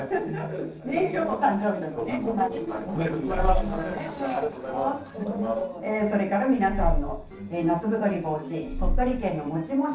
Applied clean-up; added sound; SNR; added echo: neural separator model SepFormer DNS4.